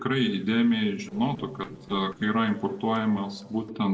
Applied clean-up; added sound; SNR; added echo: neural separator model SepFormer DNS4.